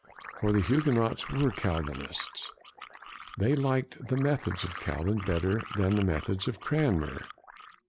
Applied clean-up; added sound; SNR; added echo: none; Liquid; 13 dB; none.